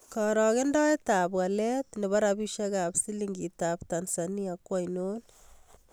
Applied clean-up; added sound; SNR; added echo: none; none; none; none.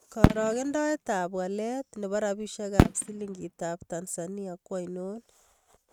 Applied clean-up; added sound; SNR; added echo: neural mask model RNNoise.